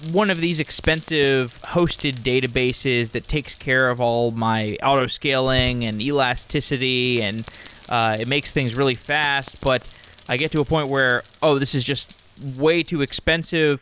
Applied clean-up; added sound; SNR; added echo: none; Rain; 14 dB; none.